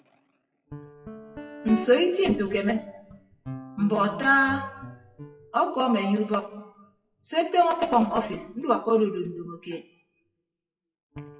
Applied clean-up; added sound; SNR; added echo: classical method WPE with log-MMSE.